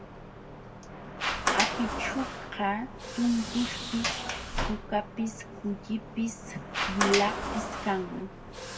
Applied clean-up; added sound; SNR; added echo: none; Sliding door; 2 dB; reverberation time 1.7 s.